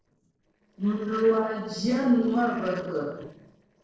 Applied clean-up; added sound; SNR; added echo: neural separator model SepFormer DNS4.